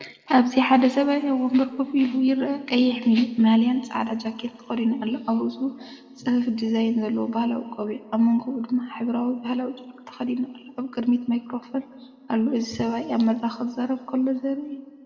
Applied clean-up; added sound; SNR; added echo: none; none; none; reverberation time 1.8 s.